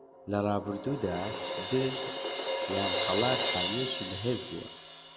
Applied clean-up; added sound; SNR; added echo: none; Crash cymbal; 0 dB; none.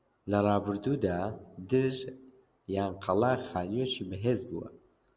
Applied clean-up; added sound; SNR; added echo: none; none; none; none.